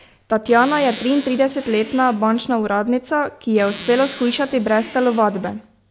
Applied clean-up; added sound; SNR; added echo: none; Zipper (clothing); 14 dB; none.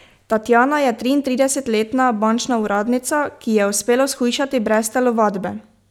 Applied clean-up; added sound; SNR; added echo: none; none; none; none.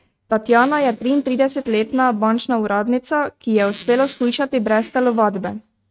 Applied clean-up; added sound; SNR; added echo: neural mask model RNNoise.